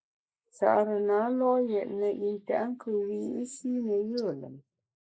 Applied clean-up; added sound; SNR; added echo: neural mask model Resemble Enhance denoiser.